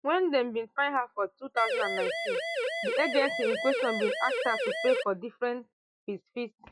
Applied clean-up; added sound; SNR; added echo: classical method log-MMSE.